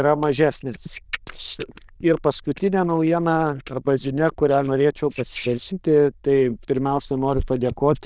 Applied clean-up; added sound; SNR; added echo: neural diffusion model UNIVERSE++.